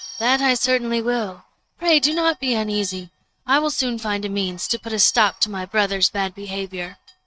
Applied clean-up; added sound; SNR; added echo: neural mask model RNNoise.